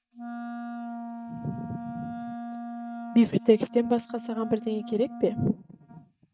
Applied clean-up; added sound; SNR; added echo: neural mask model RNNoise.